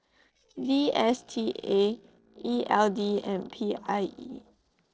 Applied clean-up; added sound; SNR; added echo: neural separator model SepFormer DNS4.